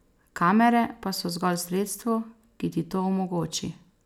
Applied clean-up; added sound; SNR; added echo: none; none; none; none.